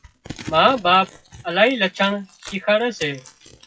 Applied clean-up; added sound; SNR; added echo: classical method WPE with log-MMSE.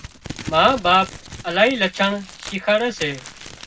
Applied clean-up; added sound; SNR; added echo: none; Crumpling, crinkling; 16 dB; reverberation time 0.4 s.